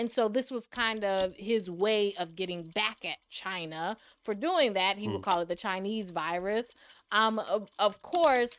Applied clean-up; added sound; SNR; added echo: neural mask model RNNoise.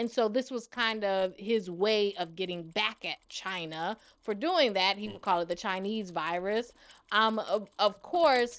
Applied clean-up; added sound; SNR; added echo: neural separator model SepFormer DNS4.